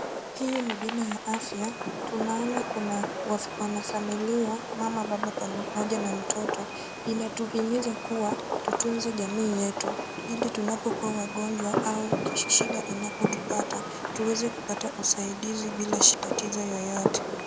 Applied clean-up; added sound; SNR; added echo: none; Fireworks; 3 dB; none.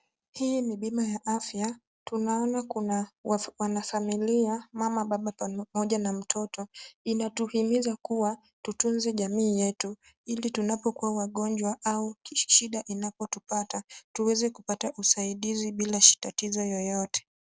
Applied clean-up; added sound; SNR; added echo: none; none; none; none.